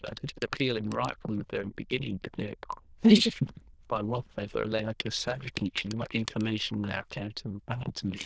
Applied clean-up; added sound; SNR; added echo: neural diffusion model UNIVERSE++.